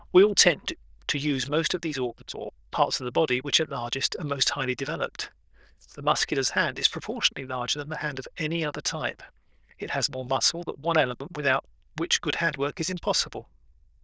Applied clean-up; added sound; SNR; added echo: neural diffusion model UNIVERSE++.